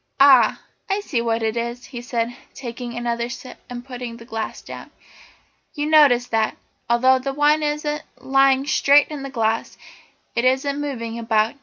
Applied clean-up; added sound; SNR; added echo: none; none; none; none.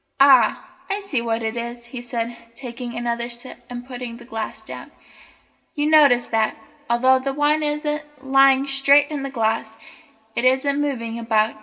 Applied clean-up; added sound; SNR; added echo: none; none; none; reverberation time 1.5 s.